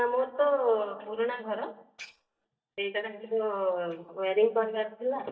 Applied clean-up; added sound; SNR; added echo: neural mask model DeepFilterNet 3.